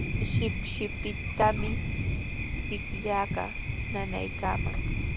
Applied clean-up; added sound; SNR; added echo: none; Thunder; -3 dB; none.